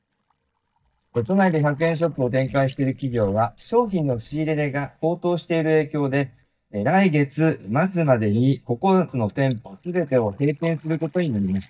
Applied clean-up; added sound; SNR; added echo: neural mask model DeepFilterNet 3.